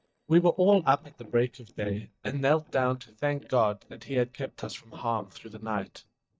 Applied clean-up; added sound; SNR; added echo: neural mask model DeepFilterNet 3.